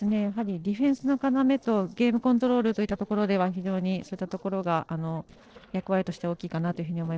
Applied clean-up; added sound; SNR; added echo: neural separator model SepFormer DNS4.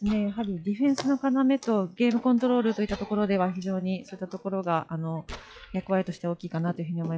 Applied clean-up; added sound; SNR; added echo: classical method log-MMSE.